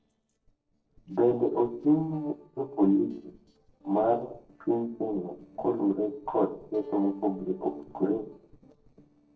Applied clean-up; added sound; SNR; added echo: neural separator model SepFormer DNS4.